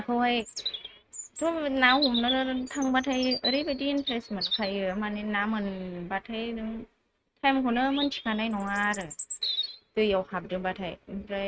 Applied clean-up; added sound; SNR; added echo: neural mask model RNNoise.